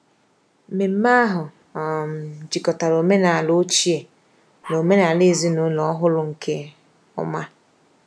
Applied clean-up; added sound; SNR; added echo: none; Dog; 19 dB; none.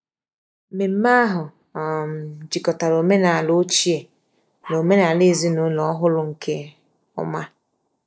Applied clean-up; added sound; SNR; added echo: neural mask model DeepFilterNet 3.